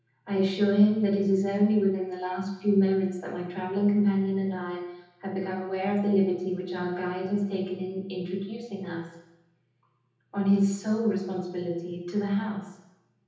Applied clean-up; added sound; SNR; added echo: none; none; none; reverberation time 0.9 s.